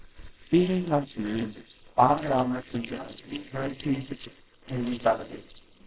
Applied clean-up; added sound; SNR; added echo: neural separator model SepFormer WHAMR!.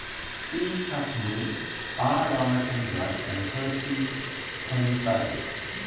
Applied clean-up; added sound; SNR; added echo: none; Liquid; 6 dB; reverberation time 1.2 s.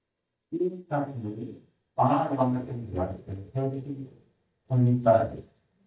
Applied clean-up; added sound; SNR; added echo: neural mask model DeepFilterNet 3.